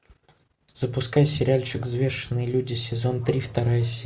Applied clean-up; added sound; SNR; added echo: none; none; none; none.